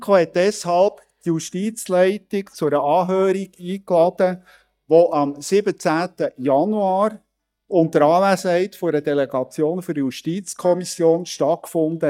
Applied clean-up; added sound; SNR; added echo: neural mask model DeepFilterNet 3.